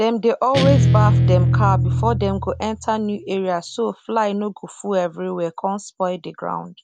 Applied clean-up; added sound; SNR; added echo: none; Guitar; -3 dB; none.